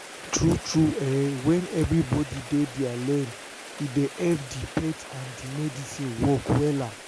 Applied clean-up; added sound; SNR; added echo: none; Rain; 14 dB; none.